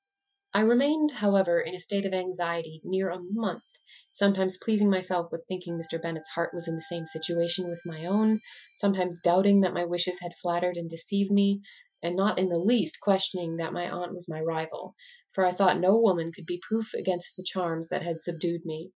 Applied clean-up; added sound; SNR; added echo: classical method Wiener filter.